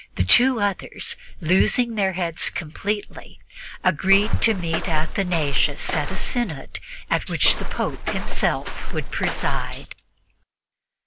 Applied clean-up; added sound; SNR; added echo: none; Walk, footsteps + Tambourine; -5 dB; none.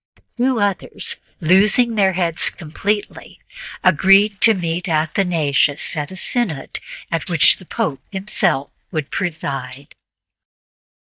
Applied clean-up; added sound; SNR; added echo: neural mask model DeepFilterNet 3.